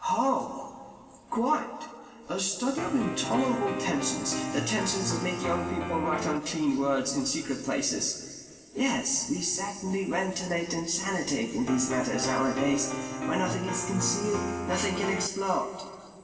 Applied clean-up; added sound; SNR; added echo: none; Piano; 4 dB; reverberation time 2.7 s.